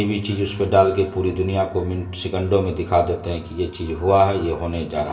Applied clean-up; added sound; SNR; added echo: none; none; none; reverberation time 0.3 s.